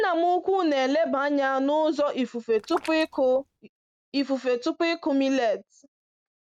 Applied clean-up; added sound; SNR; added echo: neural mask model RNNoise.